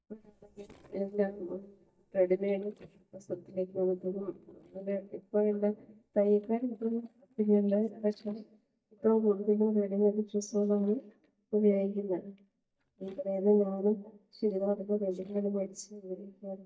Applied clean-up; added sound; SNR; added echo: neural mask model DeepFilterNet 3.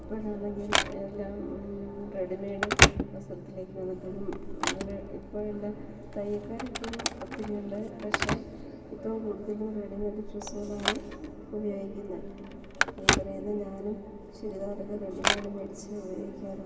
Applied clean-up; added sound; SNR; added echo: none; Telephone; -2 dB; reverberation time 2.4 s.